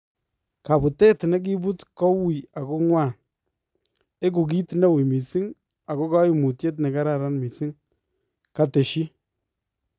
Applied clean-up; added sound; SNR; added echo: none; none; none; none.